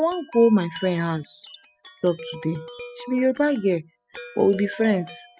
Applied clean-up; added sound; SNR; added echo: classical method spectral subtraction.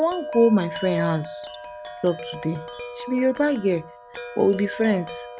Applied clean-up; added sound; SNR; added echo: none; Wind chime; 11 dB; none.